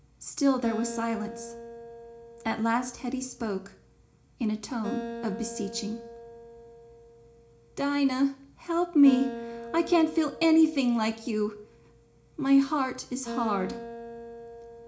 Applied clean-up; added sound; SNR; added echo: none; Acoustic guitar; 13 dB; reverberation time 0.4 s.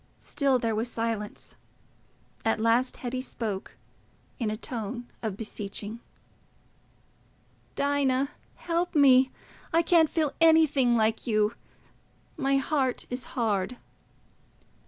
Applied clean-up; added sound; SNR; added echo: none; none; none; none.